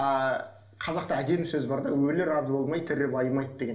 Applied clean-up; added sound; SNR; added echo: none; none; none; reverberation time 0.5 s.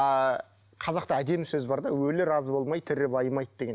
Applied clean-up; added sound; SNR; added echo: none; none; none; none.